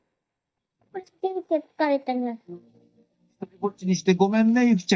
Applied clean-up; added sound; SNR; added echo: neural mask model DeepFilterNet 3.